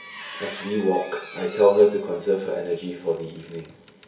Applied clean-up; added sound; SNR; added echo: none; Squeak; 19 dB; reverberation time 0.3 s.